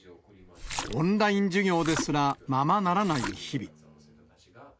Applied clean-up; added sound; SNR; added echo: none; Splash, splatter; 11 dB; none.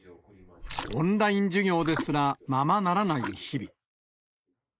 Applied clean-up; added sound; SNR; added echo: neural mask model Resemble Enhance denoiser.